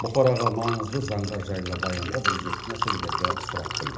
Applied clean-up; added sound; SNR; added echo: none; Liquid; 3 dB; reverberation time 0.8 s.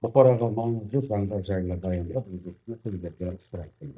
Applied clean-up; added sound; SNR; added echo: neural mask model DeepFilterNet 3.